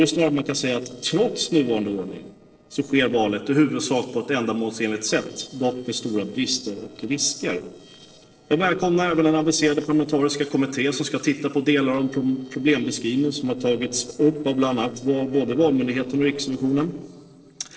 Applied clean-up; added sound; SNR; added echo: neural separator model SepFormer DNS4.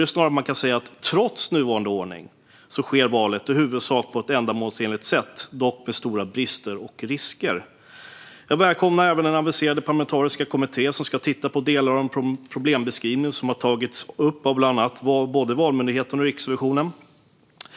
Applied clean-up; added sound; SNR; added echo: none; none; none; none.